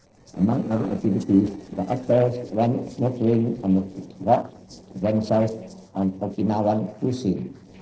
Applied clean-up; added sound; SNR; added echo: neural separator model SepFormer DNS4.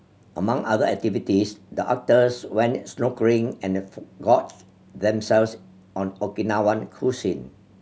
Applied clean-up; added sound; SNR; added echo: none; none; none; none.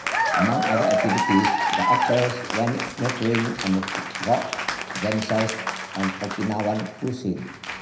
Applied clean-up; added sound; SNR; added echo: none; Applause / Cheering; 1 dB; reverberation time 0.9 s.